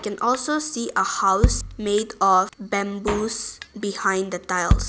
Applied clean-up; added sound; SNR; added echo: none; Drum kit; 4 dB; none.